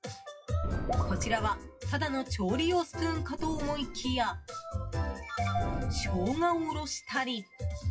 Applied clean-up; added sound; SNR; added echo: classical method WPE with log-MMSE.